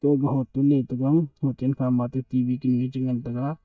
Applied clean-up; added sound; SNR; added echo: neural mask model DeepFilterNet 3.